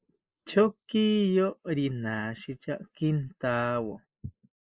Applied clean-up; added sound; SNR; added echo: neural mask model Resemble Enhance denoiser.